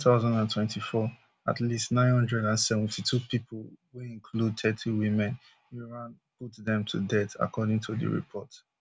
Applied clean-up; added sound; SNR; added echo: none; none; none; none.